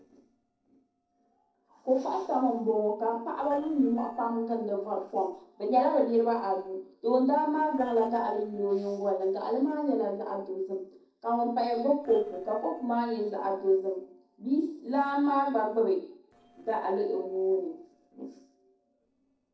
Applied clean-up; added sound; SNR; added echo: neural separator model SepFormer DNS4.